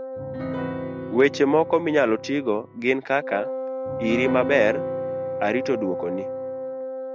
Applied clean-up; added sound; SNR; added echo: none; Wind instrument, woodwind instrument + Piano; 6 dB; none.